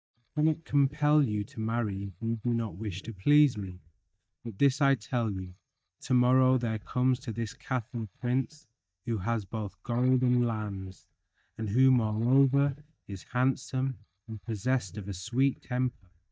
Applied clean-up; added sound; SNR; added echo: neural mask model DeepFilterNet 3.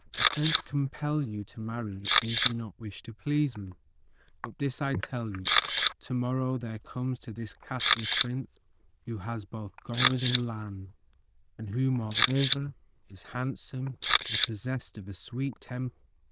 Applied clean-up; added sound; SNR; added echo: neural diffusion model UNIVERSE++.